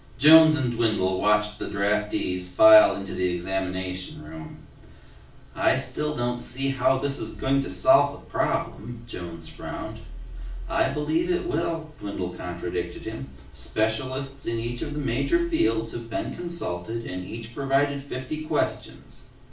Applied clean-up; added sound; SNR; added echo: none; none; none; reverberation time 0.3 s.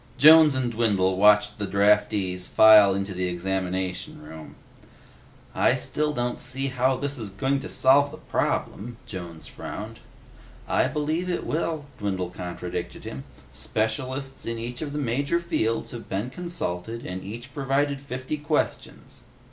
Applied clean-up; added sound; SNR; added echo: none; none; none; none.